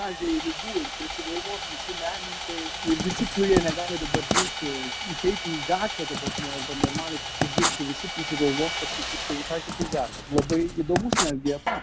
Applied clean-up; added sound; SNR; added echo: none; Sawing + Writing; 1 dB; none.